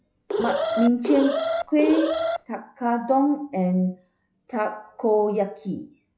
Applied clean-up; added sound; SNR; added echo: classical method log-MMSE.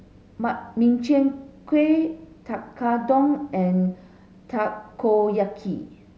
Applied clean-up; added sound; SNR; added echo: none; none; none; none.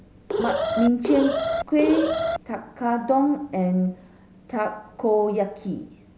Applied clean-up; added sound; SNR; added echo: none; Alarm; 1 dB; none.